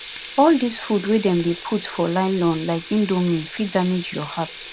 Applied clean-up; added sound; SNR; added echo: none; Sink (filling or washing) / Water tap, faucet; 12 dB; none.